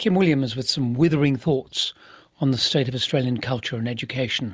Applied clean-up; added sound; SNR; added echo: none; none; none; none.